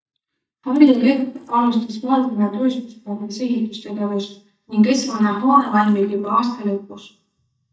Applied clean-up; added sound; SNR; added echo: neural mask model DeepFilterNet 3.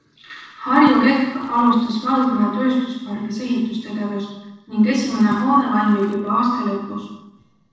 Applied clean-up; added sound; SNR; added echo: neural separator model SepFormer DNS4.